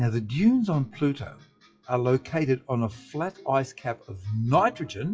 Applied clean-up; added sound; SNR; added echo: classical method WPE with log-MMSE.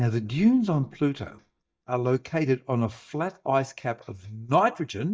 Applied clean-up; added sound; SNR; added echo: neural mask model DeepFilterNet 3.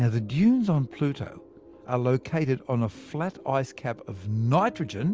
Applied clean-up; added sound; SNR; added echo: none; none; none; none.